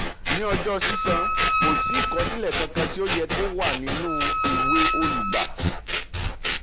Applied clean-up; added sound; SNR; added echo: none; Scissors + Wind instrument, woodwind instrument; -5 dB; none.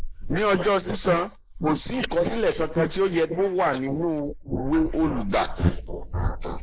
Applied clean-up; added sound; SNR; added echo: neural mask model Resemble Enhance denoiser.